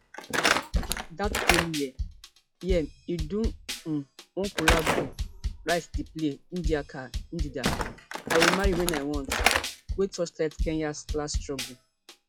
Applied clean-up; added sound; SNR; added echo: classical method log-MMSE.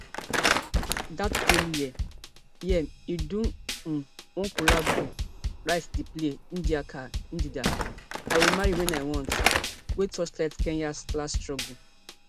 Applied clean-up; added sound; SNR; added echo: none; Drum kit + Slam / Wood; -2 dB; none.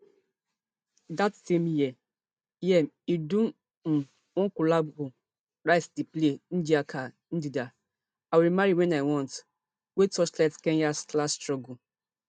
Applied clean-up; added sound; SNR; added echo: none; none; none; none.